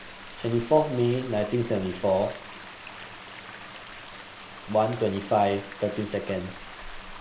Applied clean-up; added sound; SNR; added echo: none; Stream; 13 dB; none.